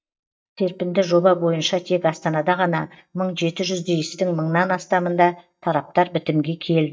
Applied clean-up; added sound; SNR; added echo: neural mask model DeepFilterNet 3.